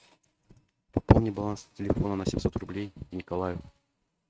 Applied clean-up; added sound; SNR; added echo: neural mask model RNNoise.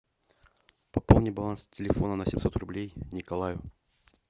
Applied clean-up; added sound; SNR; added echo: none; none; none; none.